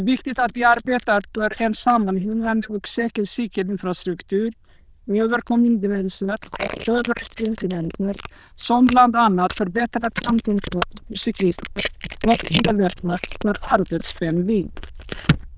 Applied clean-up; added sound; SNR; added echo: neural diffusion model UNIVERSE++.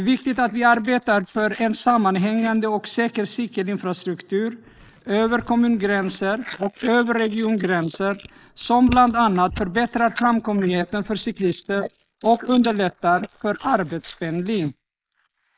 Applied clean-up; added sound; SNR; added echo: neural mask model Resemble Enhance denoiser.